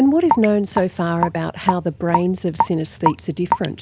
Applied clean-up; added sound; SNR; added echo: none; Raindrop / Drip; 4 dB; none.